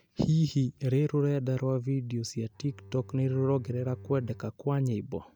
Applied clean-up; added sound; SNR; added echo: none; Bowed string instrument; 19 dB; none.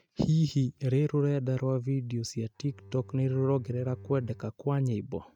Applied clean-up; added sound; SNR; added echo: neural mask model RNNoise.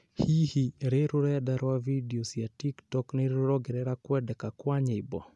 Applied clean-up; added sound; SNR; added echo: none; none; none; none.